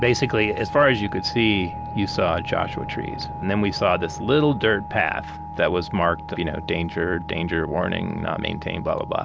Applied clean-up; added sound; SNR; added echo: none; none; none; none.